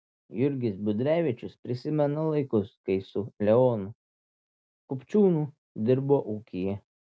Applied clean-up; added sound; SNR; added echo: none; none; none; none.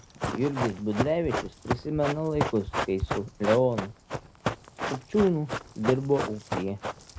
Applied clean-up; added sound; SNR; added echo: none; Run; 5 dB; none.